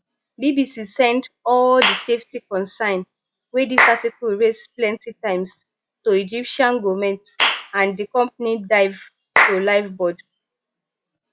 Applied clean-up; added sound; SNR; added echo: classical method log-MMSE.